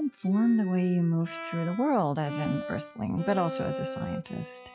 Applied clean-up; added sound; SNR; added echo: classical method log-MMSE.